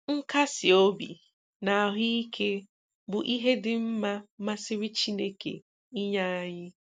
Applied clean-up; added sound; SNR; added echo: none; none; none; none.